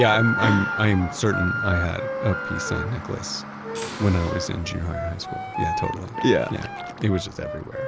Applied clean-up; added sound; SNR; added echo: none; Alarm + Wind instrument, woodwind instrument; 5 dB; none.